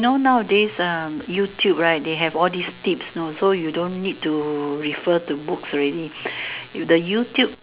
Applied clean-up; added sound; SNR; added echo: none; none; none; none.